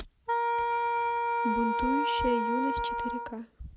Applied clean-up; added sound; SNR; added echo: none; Wind instrument, woodwind instrument; -5 dB; none.